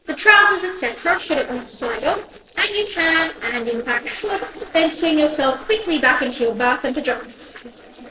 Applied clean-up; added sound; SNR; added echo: neural separator model SepFormer DNS4.